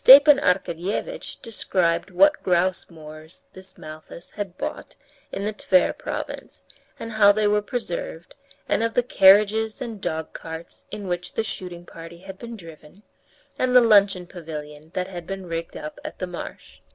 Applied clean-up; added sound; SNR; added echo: none; none; none; none.